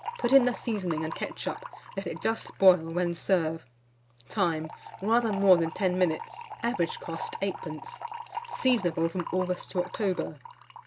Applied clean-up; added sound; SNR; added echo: none; Fill (with liquid) / Trickle, dribble; 13 dB; none.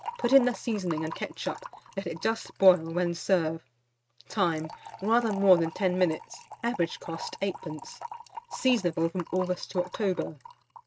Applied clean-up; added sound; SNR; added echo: neural mask model RNNoise.